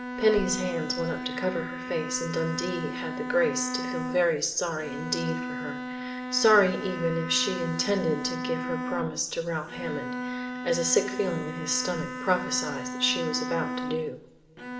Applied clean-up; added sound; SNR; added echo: none; Bowed string instrument; 6 dB; reverberation time 1.8 s.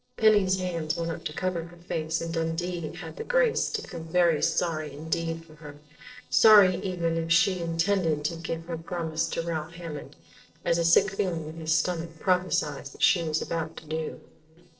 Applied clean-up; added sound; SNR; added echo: neural separator model SepFormer DNS4.